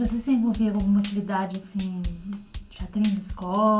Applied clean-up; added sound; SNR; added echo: none; Drum kit; 13 dB; reverberation time 0.2 s.